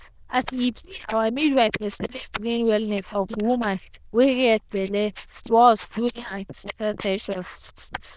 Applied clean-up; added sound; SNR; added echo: neural diffusion model UNIVERSE++.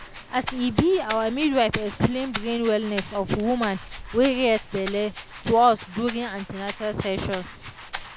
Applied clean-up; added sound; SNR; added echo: none; Rattle (instrument); 5 dB; none.